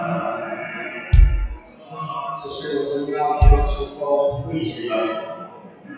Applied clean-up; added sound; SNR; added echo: classical method WPE with log-MMSE.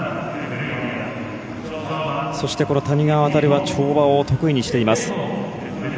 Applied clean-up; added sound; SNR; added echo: none; none; none; none.